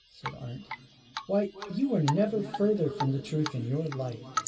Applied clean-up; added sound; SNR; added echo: none; Drip; 10 dB; reverberation time 2.9 s.